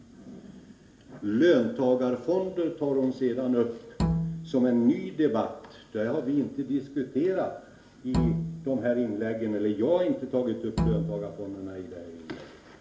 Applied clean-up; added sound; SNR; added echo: none; Bowed string instrument; 3 dB; reverberation time 0.5 s.